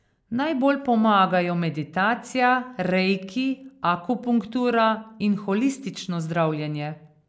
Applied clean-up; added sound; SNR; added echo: none; none; none; none.